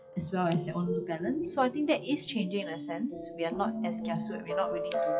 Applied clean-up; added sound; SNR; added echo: classical method WPE with log-MMSE.